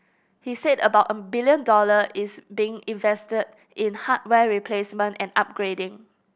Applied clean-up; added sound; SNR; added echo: none; none; none; none.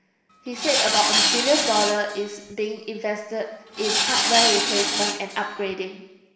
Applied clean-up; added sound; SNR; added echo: none; Tools; -2 dB; reverberation time 1.2 s.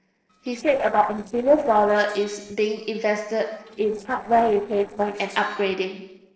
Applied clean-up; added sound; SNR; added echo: neural separator model SepFormer DNS4.